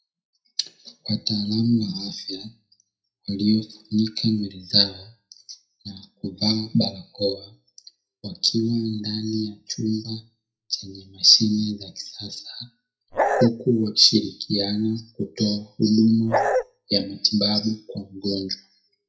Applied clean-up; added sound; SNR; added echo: classical method WPE with log-MMSE.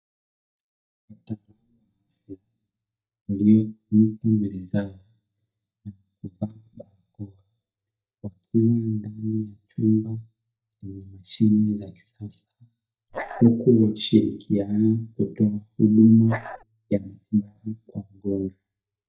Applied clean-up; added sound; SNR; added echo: neural mask model DeepFilterNet 3.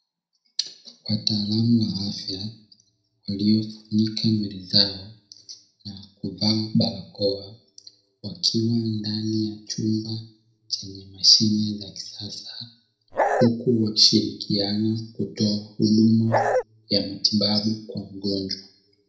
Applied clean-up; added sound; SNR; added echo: none; Bark; -3 dB; reverberation time 0.4 s.